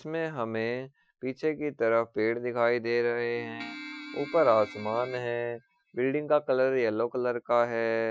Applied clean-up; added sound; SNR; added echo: classical method Wiener filter.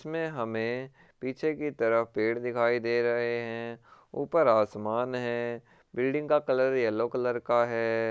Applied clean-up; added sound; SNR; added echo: none; none; none; none.